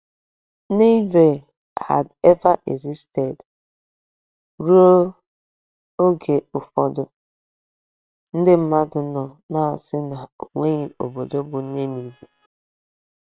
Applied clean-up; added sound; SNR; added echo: neural separator model SepFormer WHAM!.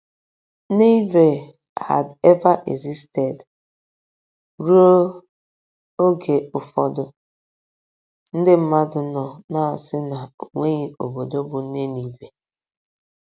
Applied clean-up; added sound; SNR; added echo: none; none; none; none.